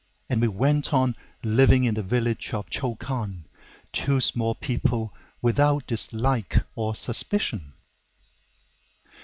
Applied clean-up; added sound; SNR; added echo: none; none; none; none.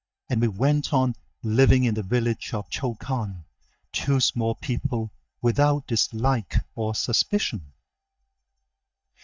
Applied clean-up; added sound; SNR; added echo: neural mask model DeepFilterNet 3.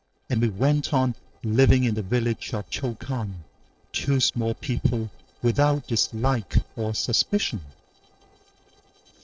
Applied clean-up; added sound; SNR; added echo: neural separator model SepFormer DNS4.